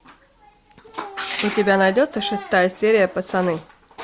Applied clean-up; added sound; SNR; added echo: none; none; none; none.